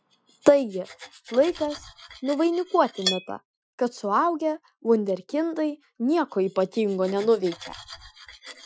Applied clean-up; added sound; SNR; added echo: classical method Wiener filter.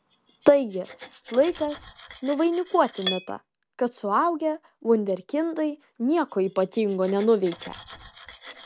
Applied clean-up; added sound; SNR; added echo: none; Cutlery, silverware; 15 dB; none.